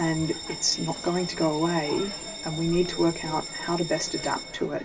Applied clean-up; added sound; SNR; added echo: none; Bell; 9 dB; reverberation time 2.5 s.